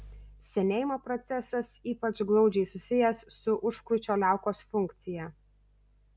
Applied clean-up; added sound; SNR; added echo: none; none; none; none.